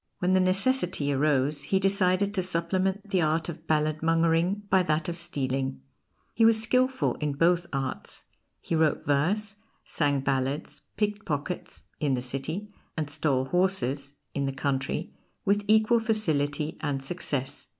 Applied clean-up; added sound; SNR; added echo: none; none; none; none.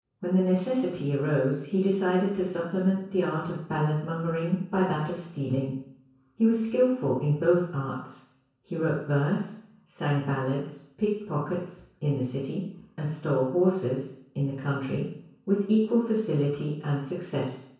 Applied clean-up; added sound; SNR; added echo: none; none; none; reverberation time 0.6 s.